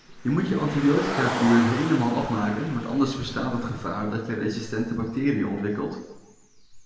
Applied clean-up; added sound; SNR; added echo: none; Car; 11 dB; reverberation time 1.0 s.